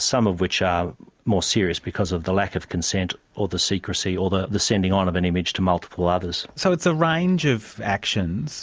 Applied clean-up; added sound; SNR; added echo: none; none; none; none.